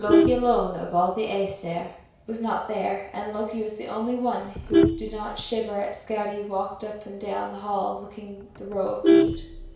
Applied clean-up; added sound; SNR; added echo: none; Vehicle horn, car horn, honking; -1 dB; reverberation time 0.6 s.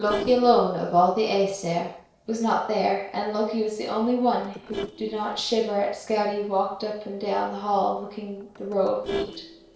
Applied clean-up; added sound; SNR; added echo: neural separator model SepFormer DNS4.